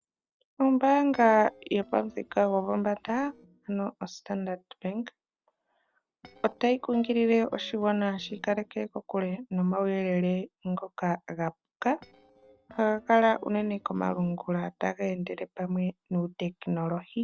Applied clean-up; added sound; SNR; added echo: neural separator model SepFormer DNS4.